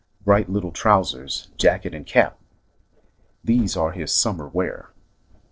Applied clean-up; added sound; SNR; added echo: neural separator model SepFormer DNS4.